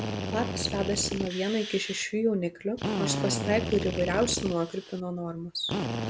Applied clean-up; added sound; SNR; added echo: none; Drill; 4 dB; none.